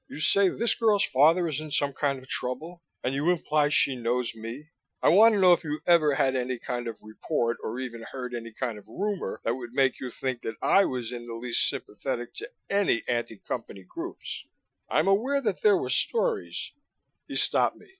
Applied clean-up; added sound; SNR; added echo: classical method Wiener filter.